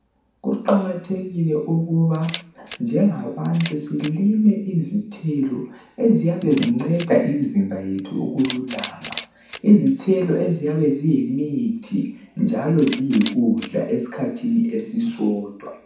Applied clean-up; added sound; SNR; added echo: none; Camera; 15 dB; reverberation time 0.6 s.